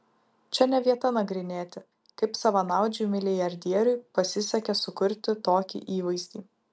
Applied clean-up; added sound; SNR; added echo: none; none; none; none.